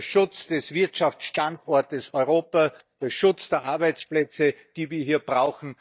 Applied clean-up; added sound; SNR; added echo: neural mask model DeepFilterNet 3.